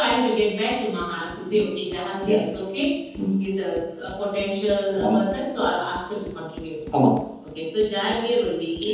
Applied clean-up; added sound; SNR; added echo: none; Run; 20 dB; reverberation time 1.3 s.